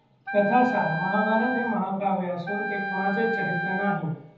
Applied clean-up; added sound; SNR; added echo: none; Wind instrument, woodwind instrument; 5 dB; reverberation time 1.1 s.